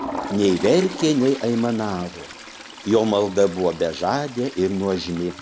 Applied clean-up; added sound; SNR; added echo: none; Toilet flush; 14 dB; none.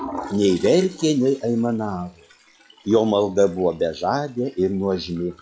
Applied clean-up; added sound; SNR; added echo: classical method log-MMSE.